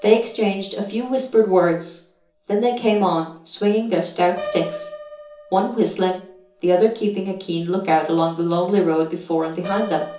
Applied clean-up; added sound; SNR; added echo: none; Piano; 17 dB; reverberation time 0.6 s.